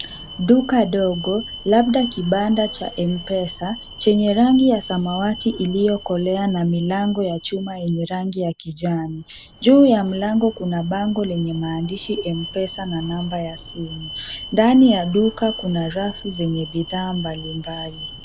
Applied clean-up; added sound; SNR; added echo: none; Alarm; 16 dB; none.